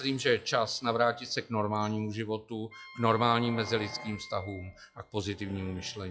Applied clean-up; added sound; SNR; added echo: classical method log-MMSE.